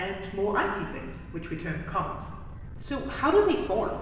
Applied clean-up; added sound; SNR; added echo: none; Gull, seagull / Waves, surf / Siren; 12 dB; reverberation time 1.3 s.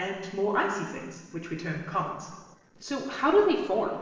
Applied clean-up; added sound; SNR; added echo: neural separator model SepFormer DNS4.